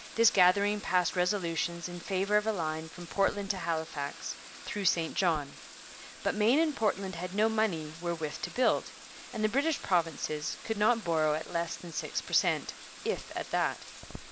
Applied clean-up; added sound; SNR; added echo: none; Bathtub (filling or washing); 16 dB; none.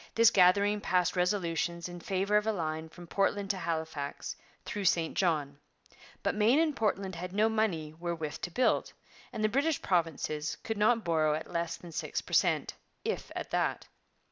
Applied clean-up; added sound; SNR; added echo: none; none; none; none.